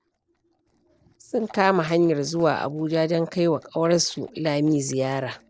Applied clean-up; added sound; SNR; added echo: neural separator model SepFormer DNS4.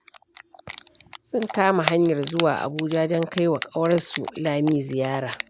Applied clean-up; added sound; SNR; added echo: none; Typing; 12 dB; none.